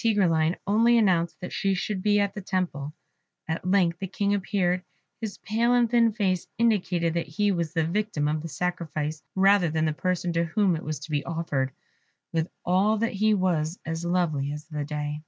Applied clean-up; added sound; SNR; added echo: none; none; none; none.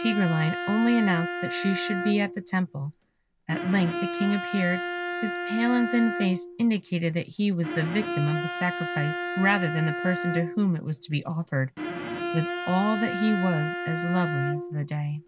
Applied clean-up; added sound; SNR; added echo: none; Bowed string instrument; 6 dB; none.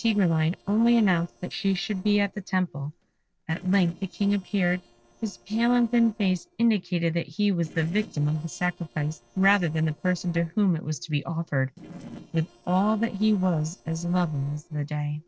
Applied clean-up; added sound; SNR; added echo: neural separator model SepFormer DNS4.